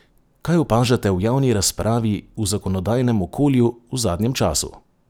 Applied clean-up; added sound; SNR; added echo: none; none; none; none.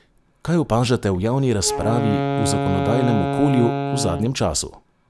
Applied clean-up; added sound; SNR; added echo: none; Wind instrument, woodwind instrument; 4 dB; none.